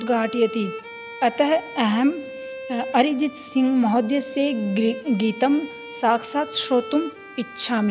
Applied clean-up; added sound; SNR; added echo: none; Bowed string instrument; 14 dB; none.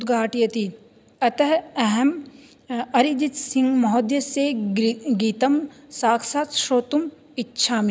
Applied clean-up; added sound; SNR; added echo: none; none; none; none.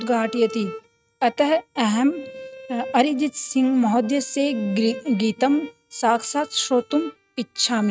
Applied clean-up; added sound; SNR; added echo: neural mask model RNNoise.